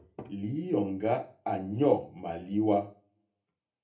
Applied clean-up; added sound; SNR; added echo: none; none; none; reverberation time 0.3 s.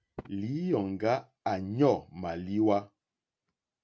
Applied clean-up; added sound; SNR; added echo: none; none; none; none.